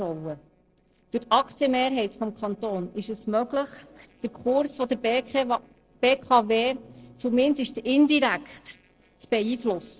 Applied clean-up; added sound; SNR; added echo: neural separator model SepFormer DNS4.